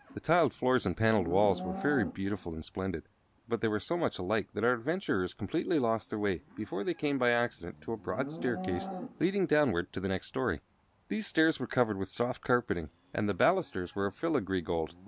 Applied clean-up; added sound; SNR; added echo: none; Livestock, farm animals, working animals; 15 dB; none.